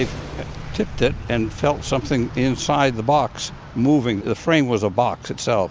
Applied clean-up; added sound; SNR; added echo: none; none; none; none.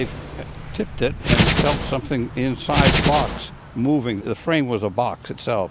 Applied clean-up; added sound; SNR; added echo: none; Hands; -4 dB; none.